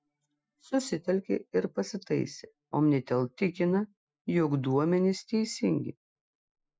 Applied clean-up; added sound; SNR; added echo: classical method Wiener filter.